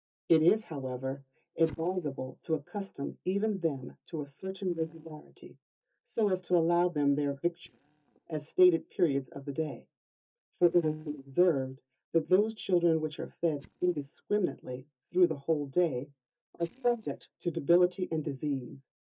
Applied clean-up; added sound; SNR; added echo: neural mask model DeepFilterNet 3.